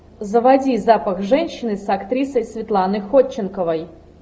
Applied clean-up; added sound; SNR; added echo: none; none; none; none.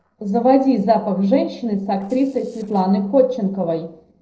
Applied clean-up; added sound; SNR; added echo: neural separator model SepFormer DNS4.